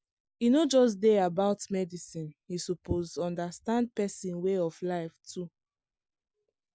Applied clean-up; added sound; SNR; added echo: none; none; none; none.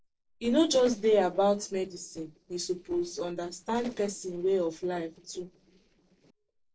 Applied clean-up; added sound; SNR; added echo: neural separator model SepFormer DNS4.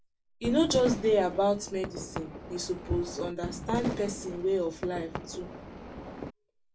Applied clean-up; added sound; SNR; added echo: none; Fireworks; 8 dB; reverberation time 0.2 s.